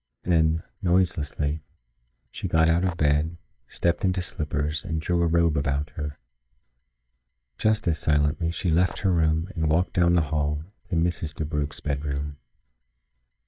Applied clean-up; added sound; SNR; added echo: neural mask model DeepFilterNet 3.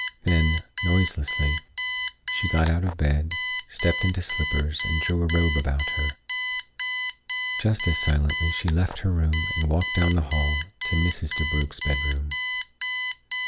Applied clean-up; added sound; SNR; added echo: none; Alarm; 6 dB; none.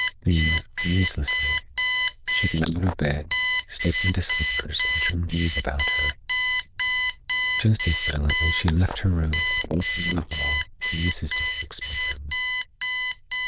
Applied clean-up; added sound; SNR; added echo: neural diffusion model UNIVERSE++.